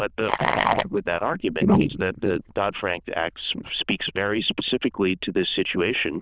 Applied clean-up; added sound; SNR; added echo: neural diffusion model UNIVERSE++.